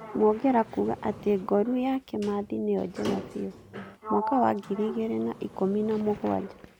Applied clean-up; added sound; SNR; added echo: none; Sliding door; 13 dB; none.